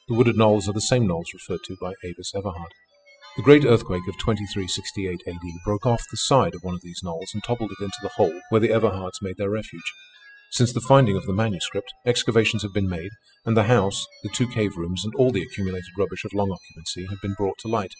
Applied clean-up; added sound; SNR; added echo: classical method spectral subtraction.